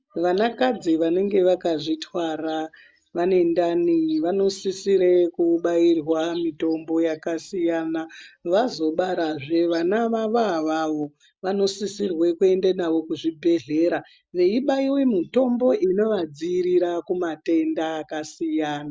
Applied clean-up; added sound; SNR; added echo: none; none; none; none.